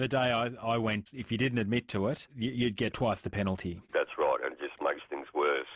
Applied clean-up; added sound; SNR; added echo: none; none; none; none.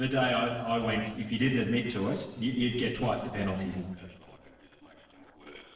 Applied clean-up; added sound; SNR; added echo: neural separator model SepFormer DNS4.